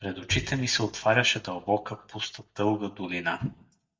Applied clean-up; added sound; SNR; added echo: neural mask model DeepFilterNet 3.